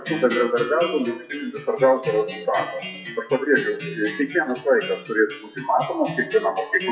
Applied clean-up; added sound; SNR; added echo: classical method WPE with log-MMSE.